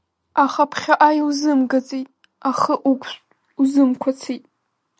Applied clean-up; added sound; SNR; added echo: none; none; none; none.